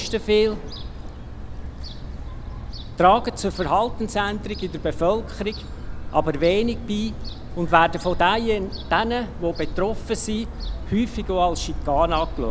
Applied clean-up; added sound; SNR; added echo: none; Gull, seagull / Fowl; 7 dB; none.